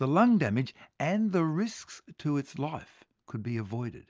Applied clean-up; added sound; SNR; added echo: none; none; none; none.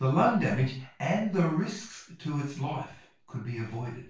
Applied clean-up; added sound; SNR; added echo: none; none; none; reverberation time 0.3 s.